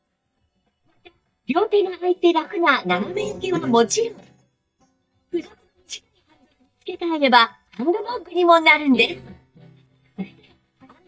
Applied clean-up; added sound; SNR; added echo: neural mask model DeepFilterNet 3.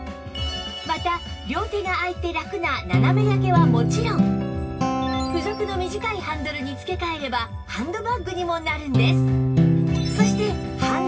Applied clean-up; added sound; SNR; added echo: none; Guitar; -3 dB; reverberation time 0.4 s.